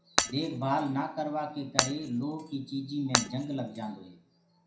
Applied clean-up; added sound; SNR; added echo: none; Shatter; 1 dB; reverberation time 0.4 s.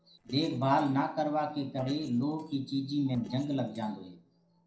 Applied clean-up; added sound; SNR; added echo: neural separator model SepFormer DNS4.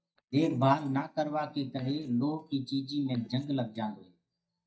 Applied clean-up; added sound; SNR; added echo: neural mask model DeepFilterNet 3.